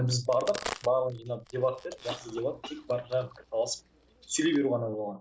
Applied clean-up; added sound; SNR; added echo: none; Chewing, mastication / Cough + Crack; 14 dB; none.